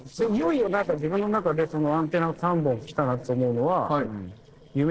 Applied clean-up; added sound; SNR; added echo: neural separator model SepFormer DNS4.